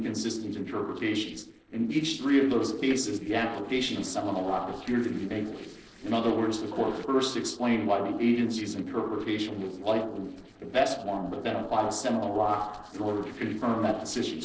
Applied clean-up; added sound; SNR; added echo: neural separator model SepFormer DNS4.